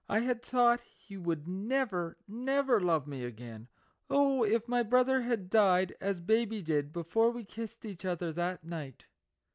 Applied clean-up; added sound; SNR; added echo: none; none; none; none.